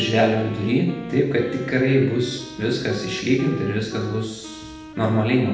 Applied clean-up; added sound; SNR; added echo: none; Wind instrument, woodwind instrument; 15 dB; reverberation time 0.9 s.